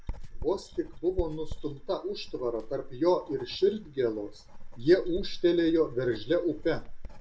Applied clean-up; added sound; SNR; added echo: none; Writing; 9 dB; reverberation time 0.2 s.